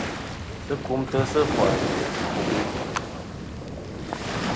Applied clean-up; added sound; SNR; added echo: none; Waves, surf; -2 dB; none.